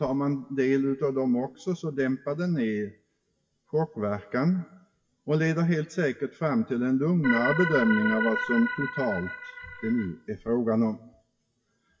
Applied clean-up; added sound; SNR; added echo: classical method WPE with log-MMSE.